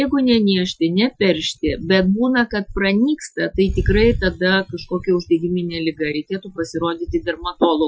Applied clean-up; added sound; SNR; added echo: classical method Wiener filter.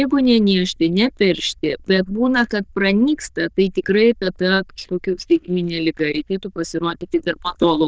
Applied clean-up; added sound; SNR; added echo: neural diffusion model UNIVERSE++.